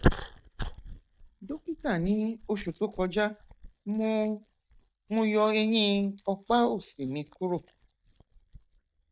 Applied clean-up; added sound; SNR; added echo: neural mask model DeepFilterNet 3.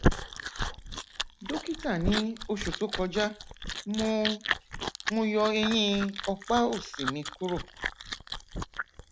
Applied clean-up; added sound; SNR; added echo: none; Chewing, mastication; 3 dB; none.